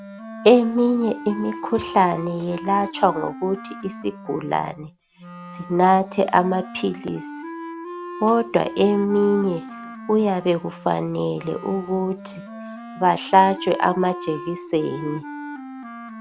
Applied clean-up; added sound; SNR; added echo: none; Wind instrument, woodwind instrument; 13 dB; none.